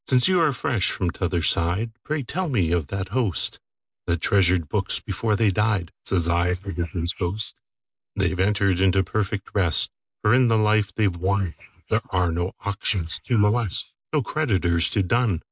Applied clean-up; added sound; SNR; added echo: neural mask model Resemble Enhance denoiser.